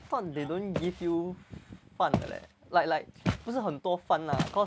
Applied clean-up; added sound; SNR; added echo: none; Walk, footsteps; 6 dB; none.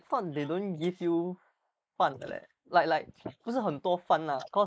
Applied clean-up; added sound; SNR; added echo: neural mask model Resemble Enhance denoiser.